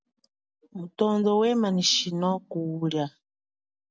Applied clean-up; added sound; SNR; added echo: none; none; none; none.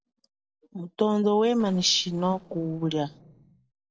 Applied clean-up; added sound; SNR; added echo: neural separator model SepFormer DNS4.